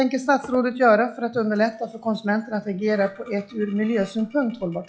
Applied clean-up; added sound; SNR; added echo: classical method log-MMSE.